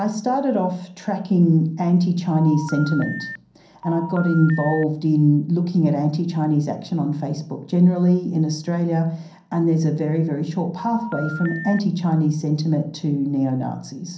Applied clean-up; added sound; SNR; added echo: none; Telephone; 14 dB; reverberation time 0.6 s.